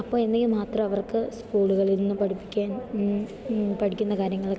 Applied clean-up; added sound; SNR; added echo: none; none; none; none.